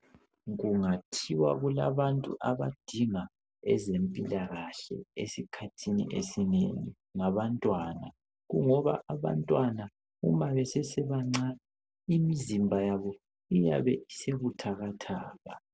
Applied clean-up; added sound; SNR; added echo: none; none; none; none.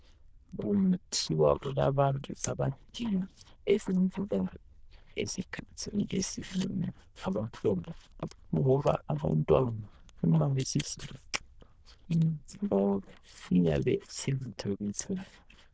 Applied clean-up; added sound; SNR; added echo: neural diffusion model UNIVERSE++.